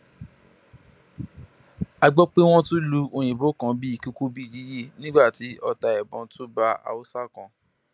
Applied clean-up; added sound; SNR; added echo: none; none; none; none.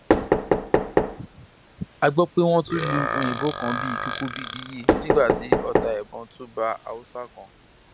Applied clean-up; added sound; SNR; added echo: none; Knock + Burping, eructation; -1 dB; none.